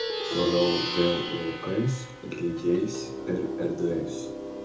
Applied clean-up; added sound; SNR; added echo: none; Plucked string instrument; 4 dB; reverberation time 0.6 s.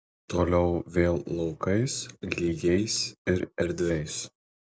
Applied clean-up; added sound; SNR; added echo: none; none; none; none.